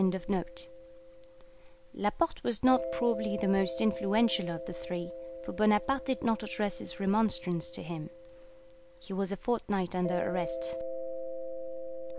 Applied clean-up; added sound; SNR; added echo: none; Mallet percussion; 9 dB; none.